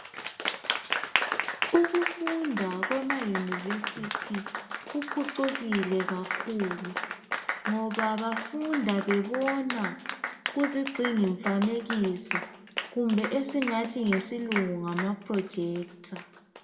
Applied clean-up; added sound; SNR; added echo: none; Applause; 5 dB; reverberation time 1.2 s.